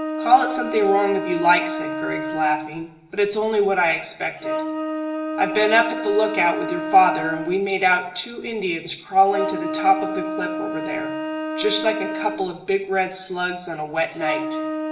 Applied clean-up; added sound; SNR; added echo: none; Wind instrument, woodwind instrument; 6 dB; reverberation time 0.8 s.